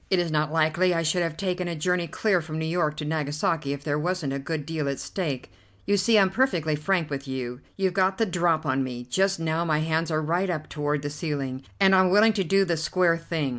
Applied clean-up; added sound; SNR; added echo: none; none; none; none.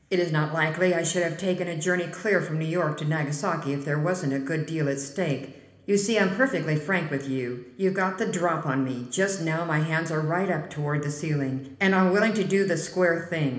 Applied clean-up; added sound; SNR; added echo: none; none; none; reverberation time 1.0 s.